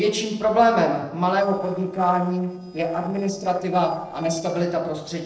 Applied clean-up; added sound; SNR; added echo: neural separator model SepFormer DNS4.